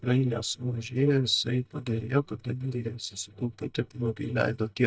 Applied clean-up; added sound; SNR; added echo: neural mask model DeepFilterNet 3.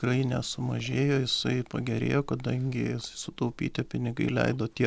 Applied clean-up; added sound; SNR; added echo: none; none; none; none.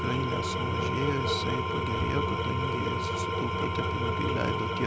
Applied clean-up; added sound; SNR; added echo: none; Engine / Tools; -4 dB; none.